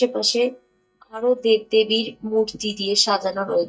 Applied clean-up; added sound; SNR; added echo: neural mask model DeepFilterNet 3.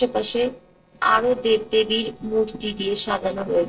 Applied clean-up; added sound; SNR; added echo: neural separator model SepFormer DNS4.